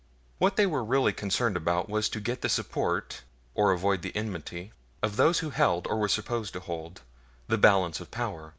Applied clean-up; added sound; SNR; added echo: none; none; none; none.